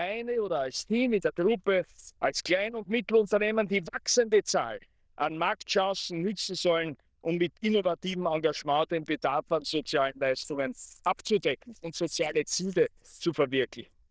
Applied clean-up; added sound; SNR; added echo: neural diffusion model UNIVERSE++.